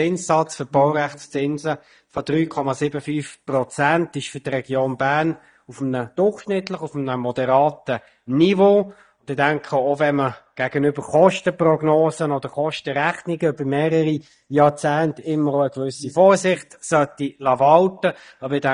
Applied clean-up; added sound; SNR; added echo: neural mask model DeepFilterNet 3.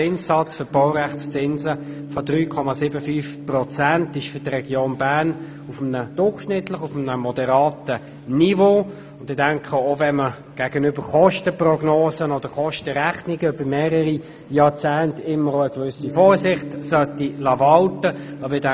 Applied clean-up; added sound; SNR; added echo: none; Gong; 16 dB; none.